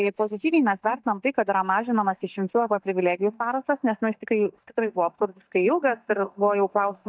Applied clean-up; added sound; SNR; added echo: neural mask model DeepFilterNet 3.